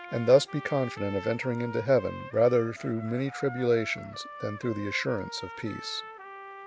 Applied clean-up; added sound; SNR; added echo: none; Trumpet; 14 dB; none.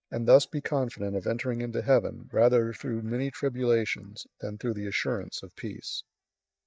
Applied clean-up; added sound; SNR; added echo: neural mask model DeepFilterNet 3.